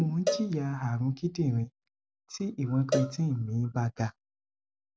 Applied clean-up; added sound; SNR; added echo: none; Cowbell; 7 dB; none.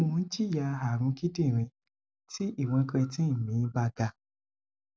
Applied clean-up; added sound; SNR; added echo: none; none; none; none.